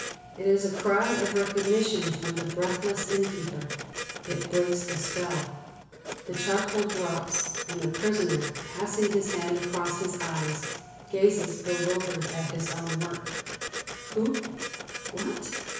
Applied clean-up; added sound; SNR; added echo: none; Printer; 7 dB; reverberation time 1.1 s.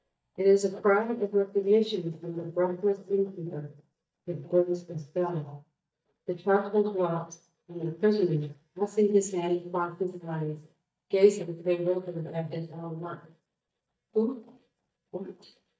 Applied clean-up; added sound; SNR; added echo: neural mask model DeepFilterNet 3.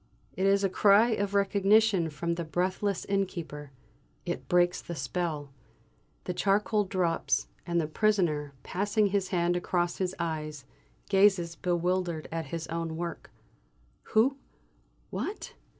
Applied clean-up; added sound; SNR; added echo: none; none; none; none.